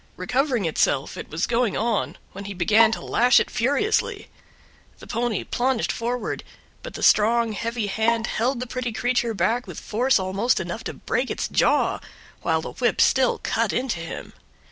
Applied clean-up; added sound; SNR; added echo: none; Bowed string instrument; 9 dB; none.